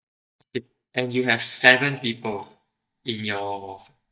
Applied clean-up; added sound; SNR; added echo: neural mask model DeepFilterNet 3.